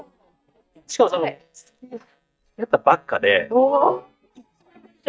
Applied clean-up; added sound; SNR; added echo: neural mask model DeepFilterNet 3.